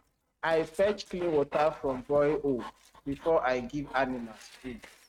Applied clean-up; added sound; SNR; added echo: neural mask model RNNoise.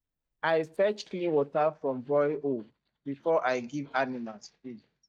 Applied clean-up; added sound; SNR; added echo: neural mask model DeepFilterNet 3.